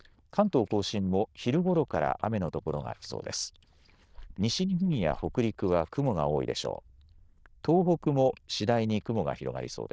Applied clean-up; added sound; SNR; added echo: neural diffusion model UNIVERSE++.